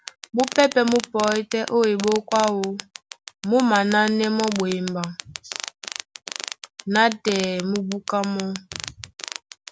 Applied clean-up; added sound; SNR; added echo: none; none; none; none.